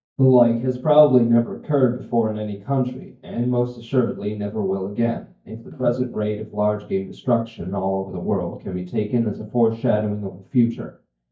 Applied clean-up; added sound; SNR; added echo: neural mask model DeepFilterNet 3.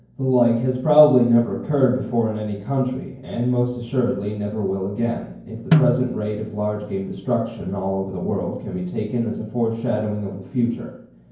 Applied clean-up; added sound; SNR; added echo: none; Snare drum; 3 dB; reverberation time 0.9 s.